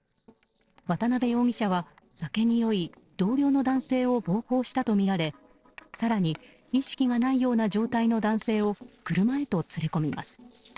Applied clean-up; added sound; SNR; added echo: neural separator model SepFormer DNS4.